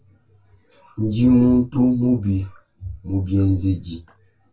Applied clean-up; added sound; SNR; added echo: none; none; none; reverberation time 0.2 s.